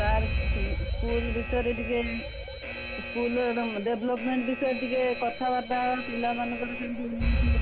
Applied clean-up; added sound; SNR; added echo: none; Alarm; 0 dB; none.